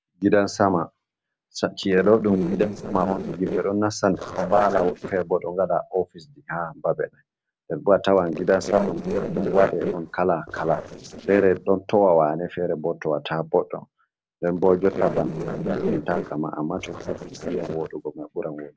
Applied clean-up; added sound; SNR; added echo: neural separator model SepFormer DNS4.